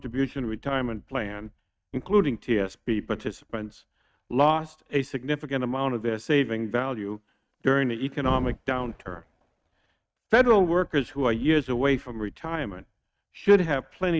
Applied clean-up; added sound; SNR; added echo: neural mask model RNNoise.